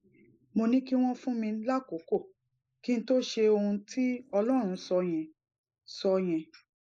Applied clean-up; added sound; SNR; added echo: neural mask model Resemble Enhance denoiser.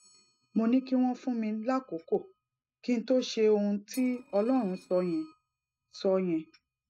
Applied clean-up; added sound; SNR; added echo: neural mask model RNNoise.